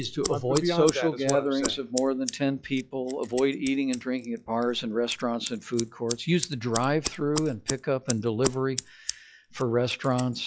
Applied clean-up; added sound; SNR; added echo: classical method log-MMSE.